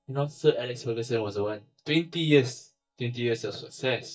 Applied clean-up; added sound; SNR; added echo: neural mask model DeepFilterNet 3.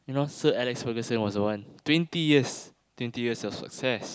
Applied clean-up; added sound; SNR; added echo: none; none; none; none.